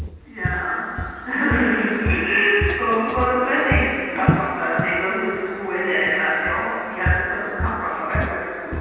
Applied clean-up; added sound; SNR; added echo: none; Walk, footsteps; 6 dB; reverberation time 2.1 s.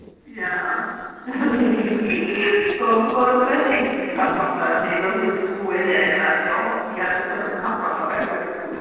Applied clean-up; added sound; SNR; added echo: neural separator model SepFormer DNS4.